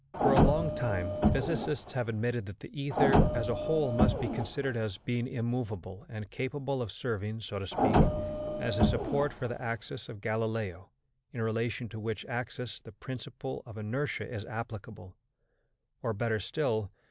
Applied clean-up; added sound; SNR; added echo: none; Printer; -4 dB; none.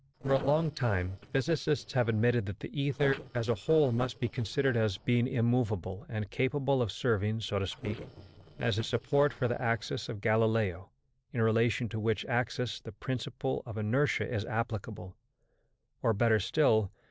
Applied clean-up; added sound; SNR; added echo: neural separator model SepFormer DNS4.